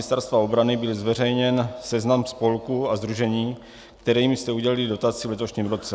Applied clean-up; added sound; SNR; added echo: none; none; none; none.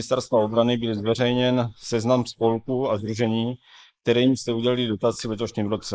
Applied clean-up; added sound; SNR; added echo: neural mask model Resemble Enhance denoiser.